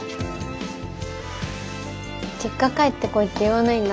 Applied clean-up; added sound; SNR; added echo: none; none; none; none.